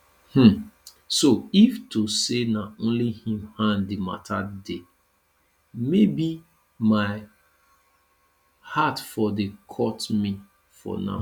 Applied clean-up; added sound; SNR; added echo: none; none; none; none.